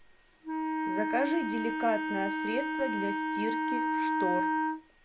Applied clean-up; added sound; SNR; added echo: none; Wind instrument, woodwind instrument; -3 dB; none.